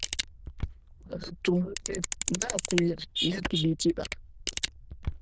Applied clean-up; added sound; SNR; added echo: neural diffusion model UNIVERSE++.